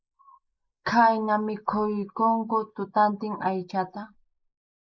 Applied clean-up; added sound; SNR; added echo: neural mask model Resemble Enhance denoiser.